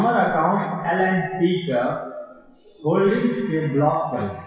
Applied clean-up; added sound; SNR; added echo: classical method WPE with log-MMSE.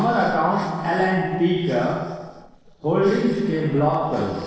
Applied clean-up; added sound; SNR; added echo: neural separator model SepFormer DNS4.